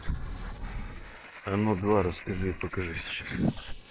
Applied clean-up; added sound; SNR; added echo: neural mask model Resemble Enhance denoiser.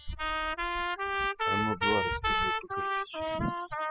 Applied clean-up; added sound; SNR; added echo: classical method spectral subtraction.